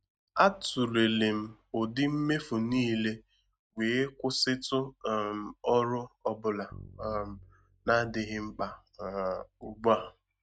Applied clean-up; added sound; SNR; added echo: neural mask model RNNoise.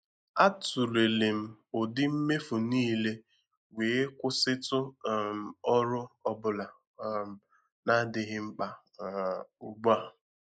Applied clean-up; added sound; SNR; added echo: neural mask model Resemble Enhance denoiser.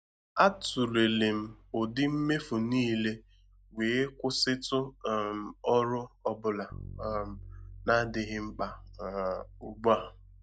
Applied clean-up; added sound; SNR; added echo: neural mask model DeepFilterNet 3.